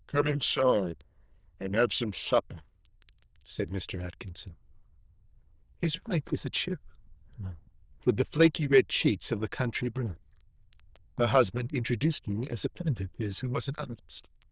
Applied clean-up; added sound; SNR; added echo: neural diffusion model UNIVERSE++.